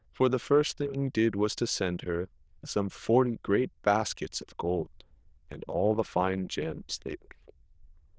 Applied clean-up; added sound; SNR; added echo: neural diffusion model UNIVERSE++.